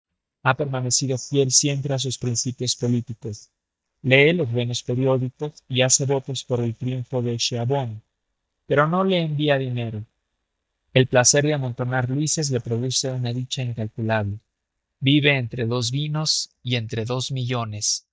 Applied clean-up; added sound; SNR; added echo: neural mask model DeepFilterNet 3.